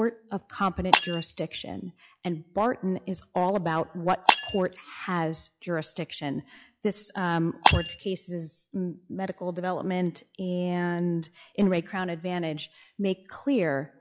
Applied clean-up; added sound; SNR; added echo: classical method log-MMSE.